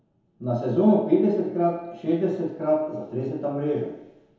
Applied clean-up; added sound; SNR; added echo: none; none; none; reverberation time 1.0 s.